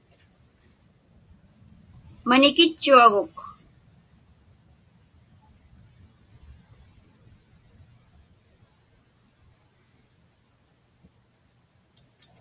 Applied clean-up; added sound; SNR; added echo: none; none; none; none.